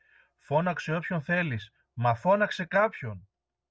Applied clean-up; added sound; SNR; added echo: none; none; none; none.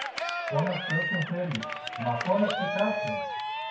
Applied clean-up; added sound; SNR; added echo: none; Cheering; 2 dB; reverberation time 0.6 s.